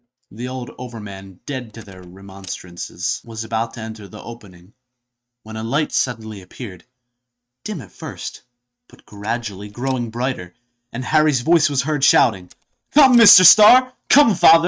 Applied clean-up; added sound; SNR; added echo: neural mask model RNNoise.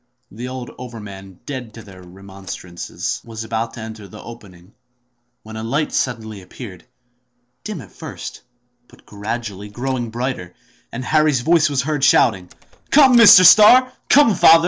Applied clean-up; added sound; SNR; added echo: neural separator model SepFormer DNS4.